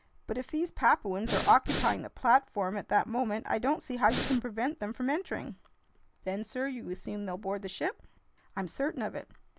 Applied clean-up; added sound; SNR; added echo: none; Breathing; 3 dB; none.